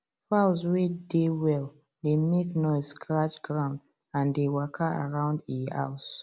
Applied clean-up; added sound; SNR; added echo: none; none; none; none.